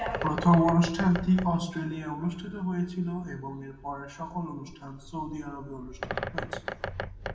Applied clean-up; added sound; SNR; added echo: none; Bird; 10 dB; reverberation time 0.8 s.